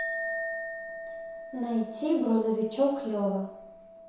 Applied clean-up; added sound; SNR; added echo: none; Chink, clink; 8 dB; reverberation time 0.7 s.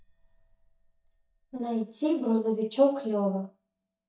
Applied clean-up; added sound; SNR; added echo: neural mask model DeepFilterNet 3.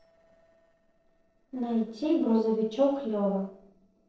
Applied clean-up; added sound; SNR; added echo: neural separator model SepFormer DNS4.